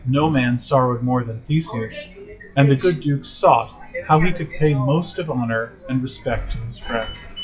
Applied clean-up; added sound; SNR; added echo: classical method WPE with log-MMSE.